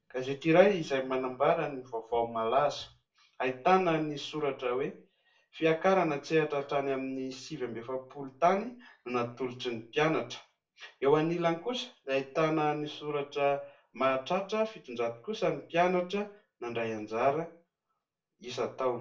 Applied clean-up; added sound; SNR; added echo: none; none; none; reverberation time 0.3 s.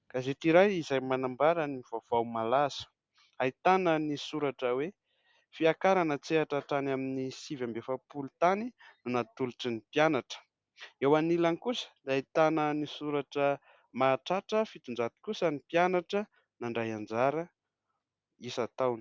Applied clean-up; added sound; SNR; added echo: none; none; none; none.